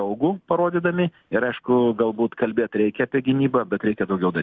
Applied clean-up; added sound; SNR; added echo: none; none; none; none.